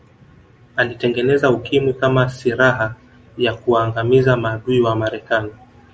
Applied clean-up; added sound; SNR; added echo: none; none; none; none.